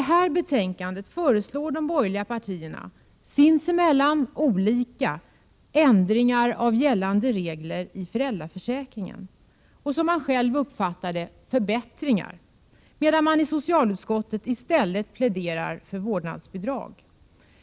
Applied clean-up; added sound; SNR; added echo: none; none; none; none.